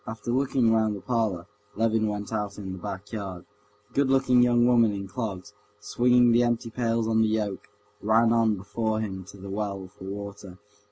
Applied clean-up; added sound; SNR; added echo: none; none; none; none.